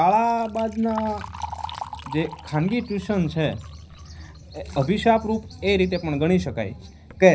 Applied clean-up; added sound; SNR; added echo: none; Liquid; 18 dB; reverberation time 0.5 s.